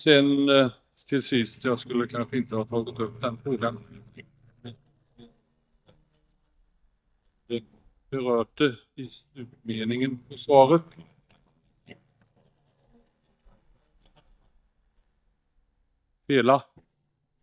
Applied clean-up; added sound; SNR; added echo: neural mask model DeepFilterNet 3.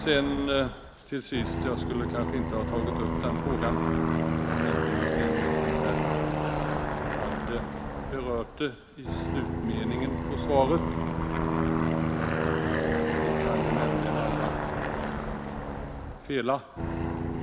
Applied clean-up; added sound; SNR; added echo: none; Aircraft; -4 dB; none.